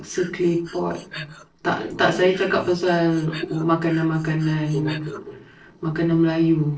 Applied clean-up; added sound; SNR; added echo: neural separator model SepFormer DNS4.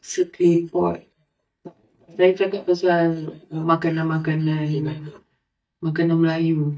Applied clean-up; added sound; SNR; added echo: neural mask model DeepFilterNet 3.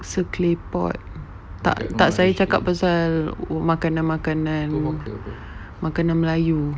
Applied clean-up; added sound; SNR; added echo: none; none; none; none.